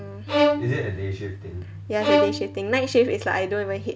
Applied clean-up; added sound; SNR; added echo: none; Bowed string instrument; 0 dB; none.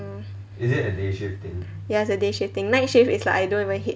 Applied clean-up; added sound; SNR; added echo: none; none; none; none.